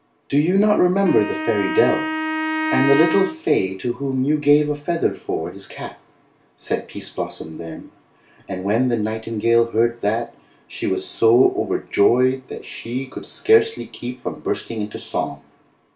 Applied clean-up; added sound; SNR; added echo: none; Wind instrument, woodwind instrument; 4 dB; reverberation time 0.2 s.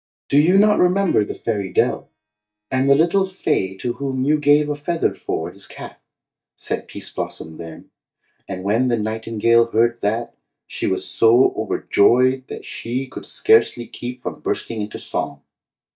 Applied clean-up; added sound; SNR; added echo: neural mask model DeepFilterNet 3.